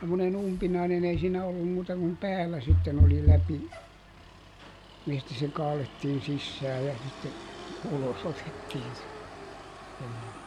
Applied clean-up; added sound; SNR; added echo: none; Motor vehicle (road); 18 dB; none.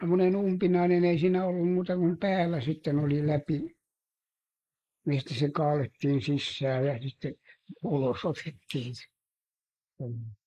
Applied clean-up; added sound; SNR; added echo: neural mask model Resemble Enhance denoiser.